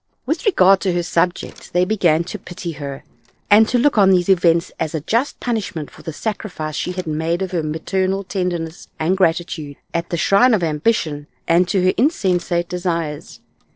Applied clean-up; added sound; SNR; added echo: neural separator model SepFormer DNS4.